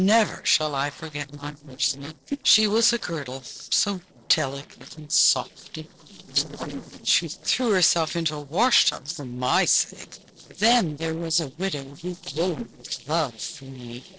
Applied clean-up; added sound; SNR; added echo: neural separator model SepFormer DNS4.